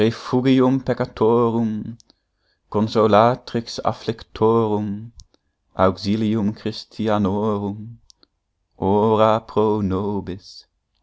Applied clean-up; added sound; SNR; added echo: none; none; none; none.